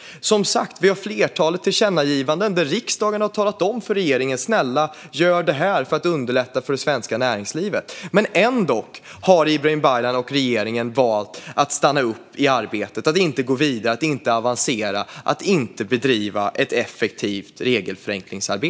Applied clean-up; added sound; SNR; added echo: none; none; none; none.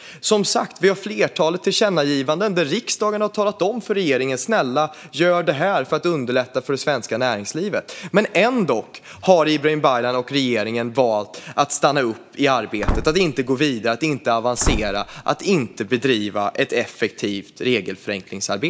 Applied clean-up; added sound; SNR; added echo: none; Slam / Wood; 7 dB; none.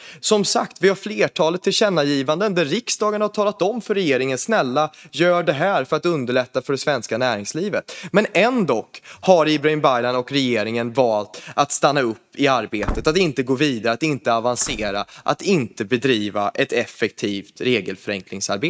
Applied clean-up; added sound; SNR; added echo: neural mask model RNNoise.